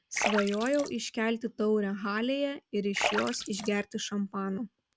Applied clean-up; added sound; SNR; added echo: none; Splash, splatter; 7 dB; none.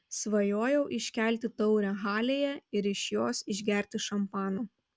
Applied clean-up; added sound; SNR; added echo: none; none; none; none.